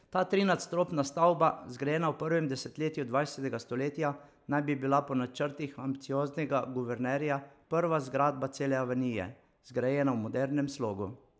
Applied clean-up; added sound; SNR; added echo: none; none; none; none.